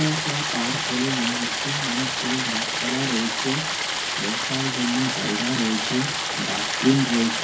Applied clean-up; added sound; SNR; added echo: none; Stream; -1 dB; reverberation time 0.3 s.